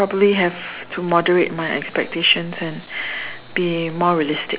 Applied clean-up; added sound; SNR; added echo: none; none; none; none.